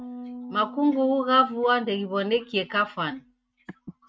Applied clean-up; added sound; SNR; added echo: neural mask model RNNoise.